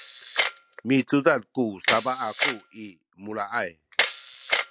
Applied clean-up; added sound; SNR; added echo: none; Camera; 0 dB; none.